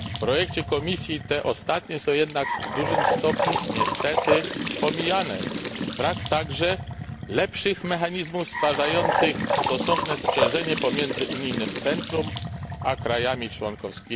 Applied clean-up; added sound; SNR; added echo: none; Trickle, dribble / Bathtub (filling or washing) / Sink (filling or washing) / Gurgling; 1 dB; none.